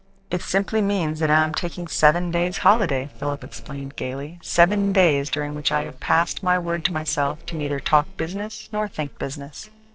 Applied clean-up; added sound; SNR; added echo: neural separator model SepFormer DNS4.